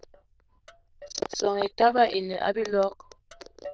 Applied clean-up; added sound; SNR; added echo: neural diffusion model UNIVERSE++.